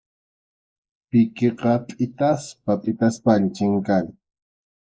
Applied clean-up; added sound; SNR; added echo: neural mask model Resemble Enhance denoiser.